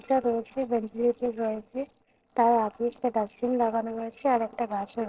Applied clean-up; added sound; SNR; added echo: neural separator model SepFormer DNS4.